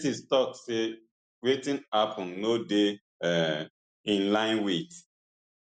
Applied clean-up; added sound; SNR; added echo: none; none; none; none.